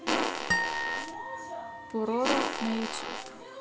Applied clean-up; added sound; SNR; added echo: none; Harp + Fart; -3 dB; none.